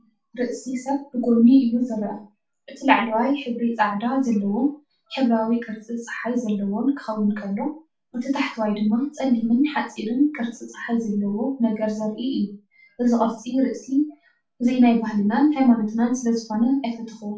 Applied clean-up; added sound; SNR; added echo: none; none; none; reverberation time 0.3 s.